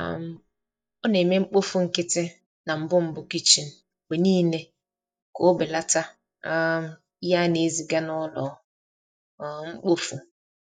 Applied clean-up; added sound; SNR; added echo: neural mask model DeepFilterNet 3.